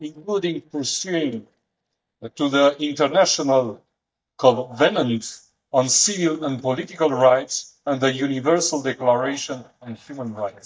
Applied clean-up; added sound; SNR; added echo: neural mask model DeepFilterNet 3.